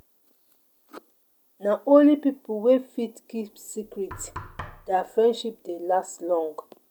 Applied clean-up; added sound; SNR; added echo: none; Knock; 18 dB; none.